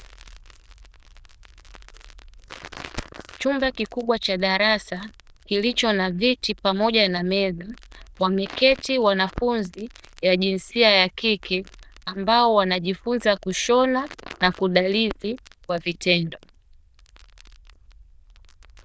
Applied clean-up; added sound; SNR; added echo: neural diffusion model UNIVERSE++.